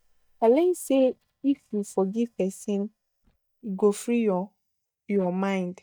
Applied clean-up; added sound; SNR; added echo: neural mask model DeepFilterNet 3.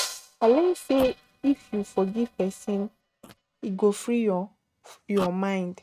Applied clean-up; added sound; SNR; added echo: neural mask model RNNoise.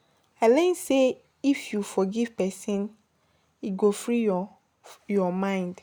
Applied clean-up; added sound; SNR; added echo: none; none; none; none.